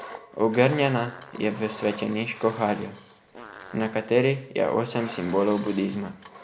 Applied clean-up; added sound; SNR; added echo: none; Fart + Engine; 17 dB; none.